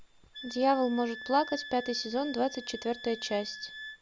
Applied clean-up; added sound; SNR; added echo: none; Wind instrument, woodwind instrument; 14 dB; none.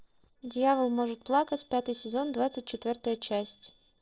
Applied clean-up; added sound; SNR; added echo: neural separator model SepFormer DNS4.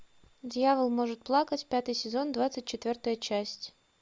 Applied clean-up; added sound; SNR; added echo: none; none; none; none.